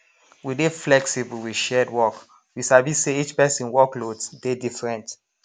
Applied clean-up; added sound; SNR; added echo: none; none; none; none.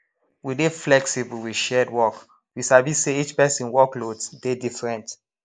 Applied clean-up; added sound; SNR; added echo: neural mask model Resemble Enhance denoiser.